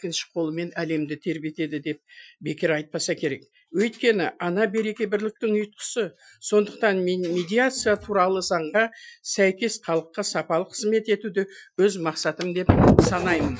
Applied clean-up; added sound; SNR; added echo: classical method Wiener filter.